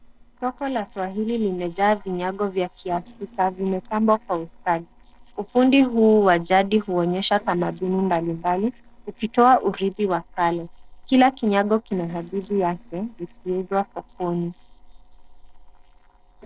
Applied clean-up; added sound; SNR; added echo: neural separator model SepFormer DNS4.